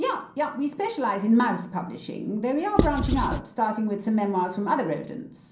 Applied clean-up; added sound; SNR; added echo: none; Writing; -2 dB; reverberation time 0.6 s.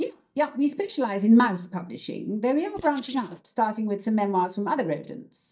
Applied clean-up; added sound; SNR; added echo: neural mask model DeepFilterNet 3.